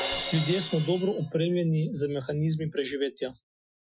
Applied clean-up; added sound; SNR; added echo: classical method Wiener filter.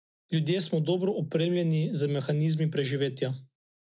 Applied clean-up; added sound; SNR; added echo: none; none; none; none.